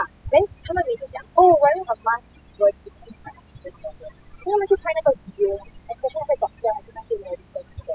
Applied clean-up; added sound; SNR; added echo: classical method spectral subtraction.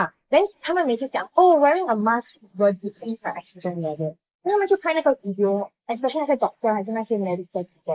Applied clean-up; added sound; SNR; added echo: neural mask model Resemble Enhance denoiser.